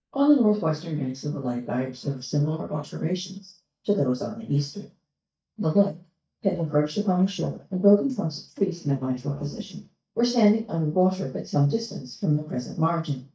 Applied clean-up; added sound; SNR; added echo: neural mask model DeepFilterNet 3.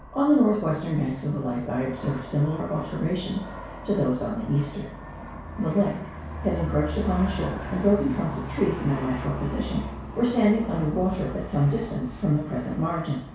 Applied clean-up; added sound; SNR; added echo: none; Aircraft; 10 dB; reverberation time 0.6 s.